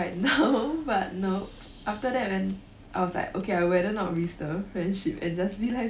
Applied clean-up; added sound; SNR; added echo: none; none; none; none.